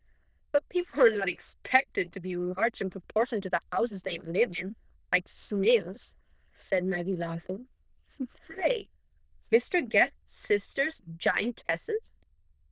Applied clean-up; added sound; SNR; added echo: neural diffusion model UNIVERSE++.